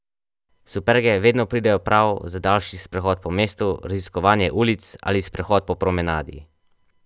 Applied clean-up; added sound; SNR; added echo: none; none; none; none.